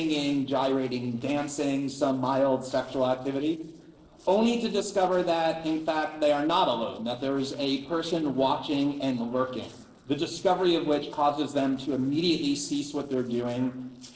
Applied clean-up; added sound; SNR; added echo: neural separator model SepFormer DNS4.